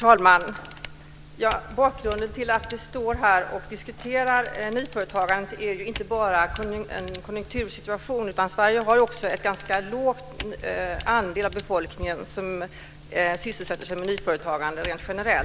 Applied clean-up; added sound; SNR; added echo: none; Camera; 16 dB; none.